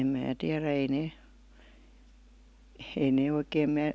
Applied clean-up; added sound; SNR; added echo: none; none; none; none.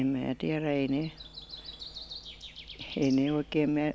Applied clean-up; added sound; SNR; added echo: none; Breathing; 16 dB; none.